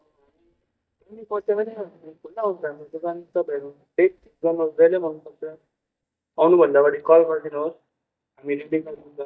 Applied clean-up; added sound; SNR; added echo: neural mask model DeepFilterNet 3.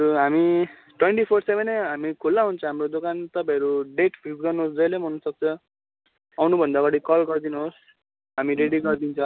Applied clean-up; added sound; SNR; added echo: none; none; none; none.